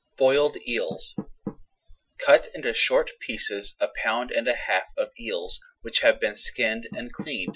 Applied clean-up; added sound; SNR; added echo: classical method Wiener filter.